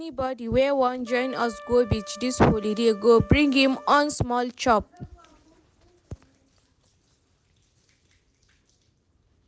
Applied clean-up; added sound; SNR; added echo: none; Trumpet; 18 dB; none.